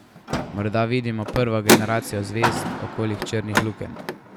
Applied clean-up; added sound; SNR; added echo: none; Car; 0 dB; none.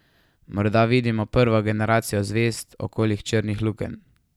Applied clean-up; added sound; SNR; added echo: none; none; none; none.